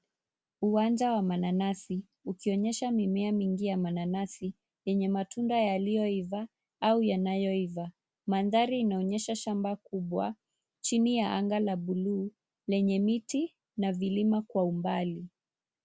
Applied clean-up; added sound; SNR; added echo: none; none; none; none.